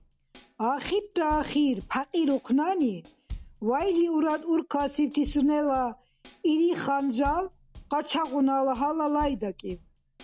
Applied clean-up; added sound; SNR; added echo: none; Bass drum / Snare drum / Drum kit; 19 dB; none.